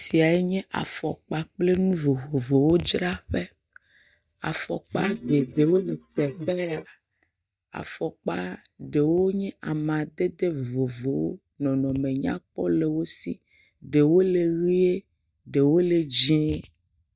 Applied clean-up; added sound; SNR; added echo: neural mask model DeepFilterNet 3.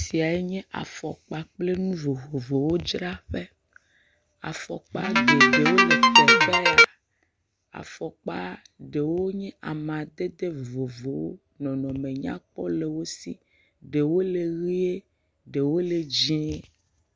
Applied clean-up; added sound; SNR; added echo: none; none; none; none.